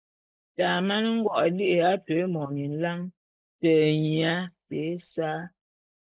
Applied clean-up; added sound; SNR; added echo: neural mask model Resemble Enhance denoiser.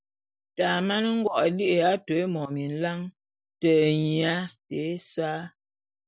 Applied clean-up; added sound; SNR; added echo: none; none; none; none.